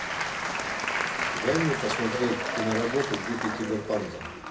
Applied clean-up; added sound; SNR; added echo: none; Applause / Crowd; 0 dB; reverberation time 0.4 s.